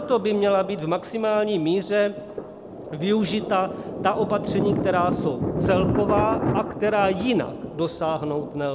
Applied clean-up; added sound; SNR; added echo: none; Thunder; 5 dB; none.